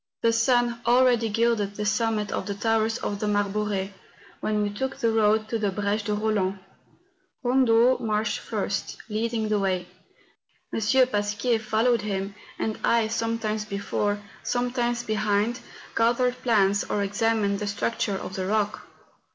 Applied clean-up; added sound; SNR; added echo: none; none; none; none.